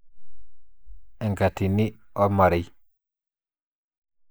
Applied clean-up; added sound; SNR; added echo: neural mask model Resemble Enhance denoiser.